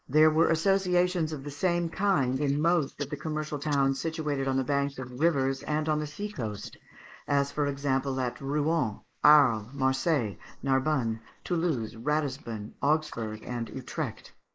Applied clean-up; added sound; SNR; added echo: neural mask model Resemble Enhance denoiser.